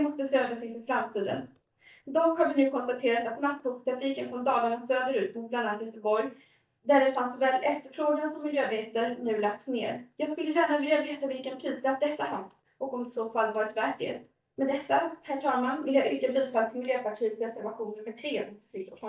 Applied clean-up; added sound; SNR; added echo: neural mask model DeepFilterNet 3.